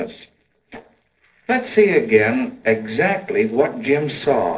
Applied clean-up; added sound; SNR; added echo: neural separator model SepFormer DNS4.